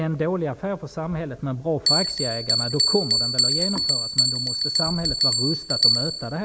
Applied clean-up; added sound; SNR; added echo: none; Bell; -3 dB; none.